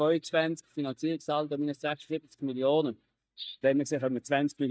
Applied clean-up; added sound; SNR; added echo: neural mask model DeepFilterNet 3.